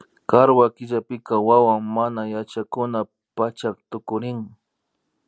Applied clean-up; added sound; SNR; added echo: none; none; none; none.